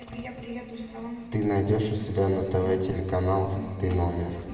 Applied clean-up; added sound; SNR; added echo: none; none; none; reverberation time 2.0 s.